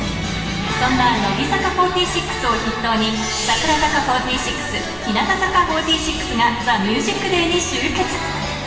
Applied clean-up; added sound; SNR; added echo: none; none; none; reverberation time 1.4 s.